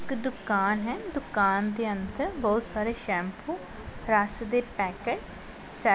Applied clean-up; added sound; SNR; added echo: none; none; none; none.